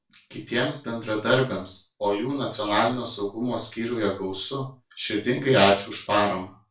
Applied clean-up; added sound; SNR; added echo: none; none; none; reverberation time 0.3 s.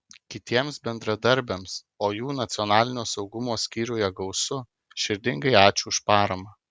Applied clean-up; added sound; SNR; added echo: none; none; none; none.